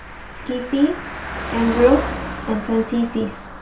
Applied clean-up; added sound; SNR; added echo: none; Car passing by; 8 dB; reverberation time 0.4 s.